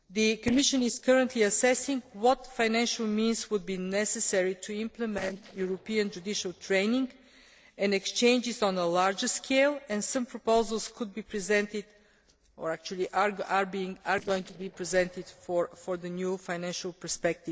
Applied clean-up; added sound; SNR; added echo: neural separator model SepFormer DNS4.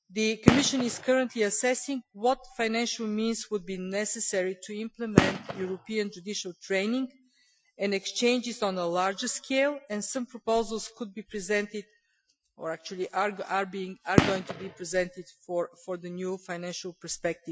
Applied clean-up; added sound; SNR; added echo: classical method Wiener filter.